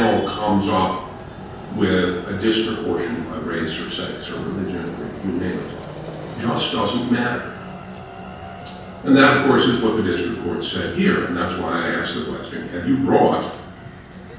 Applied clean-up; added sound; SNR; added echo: none; Traffic noise, roadway noise; 16 dB; reverberation time 0.6 s.